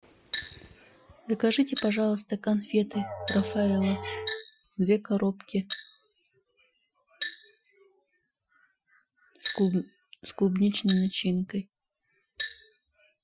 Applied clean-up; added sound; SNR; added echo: classical method Wiener filter.